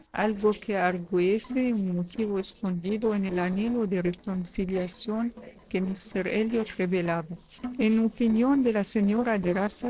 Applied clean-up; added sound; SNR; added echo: neural separator model SepFormer DNS4.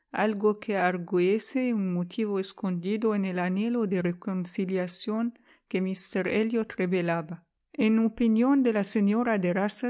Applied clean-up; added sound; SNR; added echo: none; none; none; none.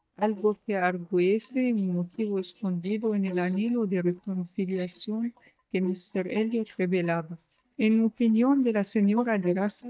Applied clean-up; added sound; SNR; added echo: neural mask model DeepFilterNet 3.